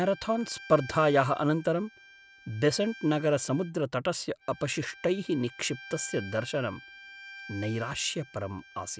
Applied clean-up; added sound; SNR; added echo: none; Bowed string instrument; 19 dB; none.